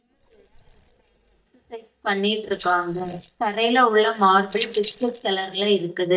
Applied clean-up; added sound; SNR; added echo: neural mask model DeepFilterNet 3.